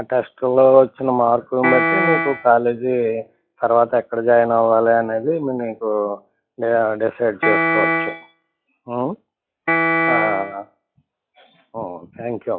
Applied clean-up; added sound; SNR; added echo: classical method log-MMSE.